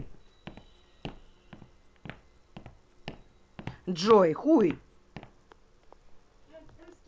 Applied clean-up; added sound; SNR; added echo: none; Walk, footsteps; 17 dB; none.